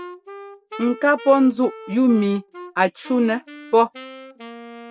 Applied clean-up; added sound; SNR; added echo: none; Wind instrument, woodwind instrument; 17 dB; none.